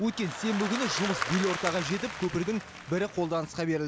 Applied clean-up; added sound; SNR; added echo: none; Applause; 7 dB; none.